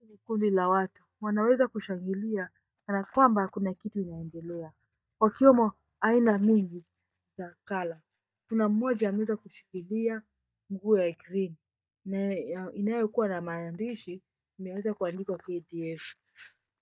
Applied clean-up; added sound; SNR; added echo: neural mask model DeepFilterNet 3.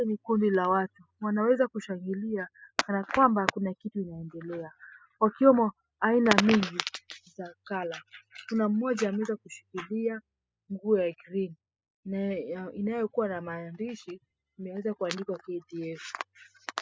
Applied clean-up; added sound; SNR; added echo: classical method spectral subtraction.